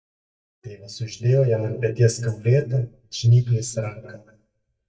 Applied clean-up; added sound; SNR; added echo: neural mask model DeepFilterNet 3.